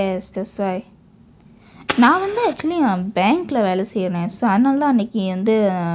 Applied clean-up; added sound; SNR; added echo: none; Fire; 14 dB; none.